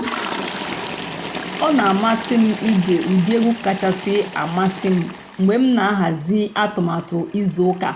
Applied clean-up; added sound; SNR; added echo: none; Toilet flush; 11 dB; none.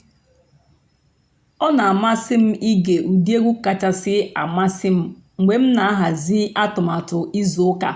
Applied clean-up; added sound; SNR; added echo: none; none; none; none.